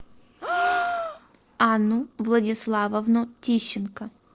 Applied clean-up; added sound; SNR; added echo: neural separator model SepFormer DNS4.